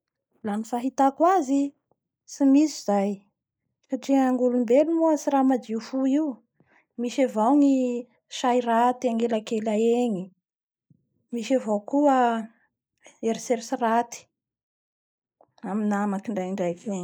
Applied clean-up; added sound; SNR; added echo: neural mask model Resemble Enhance denoiser.